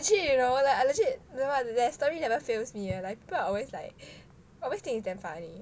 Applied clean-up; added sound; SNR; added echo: none; none; none; none.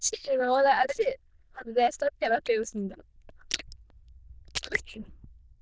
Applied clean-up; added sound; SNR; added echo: neural diffusion model UNIVERSE++.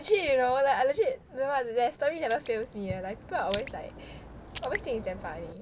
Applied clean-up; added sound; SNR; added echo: none; Raindrop; 13 dB; none.